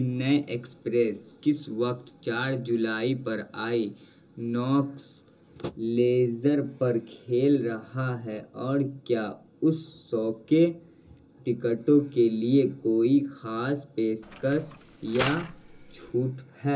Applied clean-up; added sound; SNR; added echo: none; Mechanisms; 10 dB; reverberation time 0.2 s.